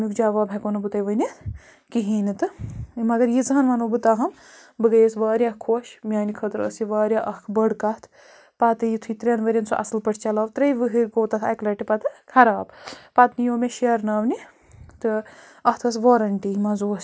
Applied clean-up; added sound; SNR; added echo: none; none; none; none.